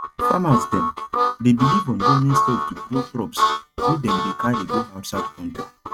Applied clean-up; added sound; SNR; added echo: neural mask model RNNoise.